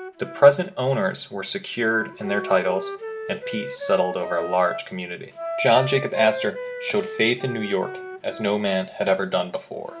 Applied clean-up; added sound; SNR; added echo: none; Wind instrument, woodwind instrument; 11 dB; reverberation time 0.4 s.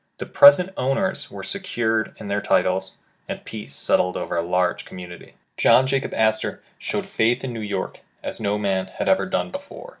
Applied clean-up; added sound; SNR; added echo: none; none; none; none.